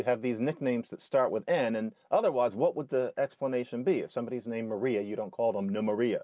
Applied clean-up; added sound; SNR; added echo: none; none; none; none.